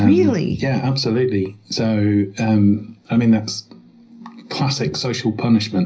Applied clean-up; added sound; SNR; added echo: none; none; none; reverberation time 0.5 s.